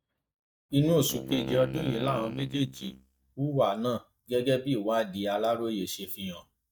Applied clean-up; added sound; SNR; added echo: neural mask model DeepFilterNet 3.